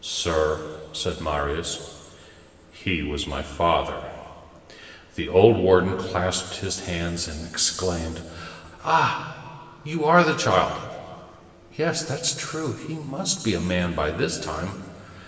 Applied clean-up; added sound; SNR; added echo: none; none; none; reverberation time 1.9 s.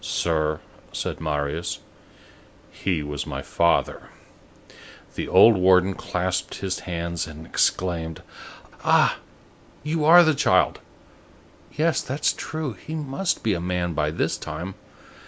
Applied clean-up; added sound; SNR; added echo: none; none; none; none.